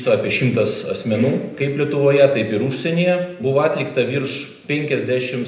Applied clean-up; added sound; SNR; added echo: none; none; none; reverberation time 0.8 s.